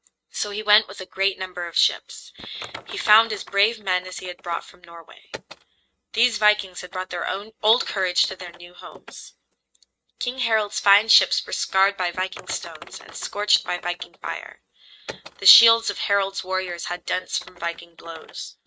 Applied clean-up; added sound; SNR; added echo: neural mask model RNNoise.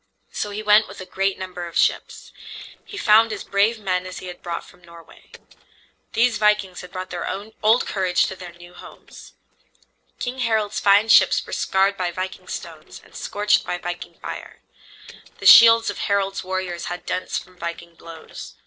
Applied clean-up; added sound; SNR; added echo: neural separator model SepFormer DNS4.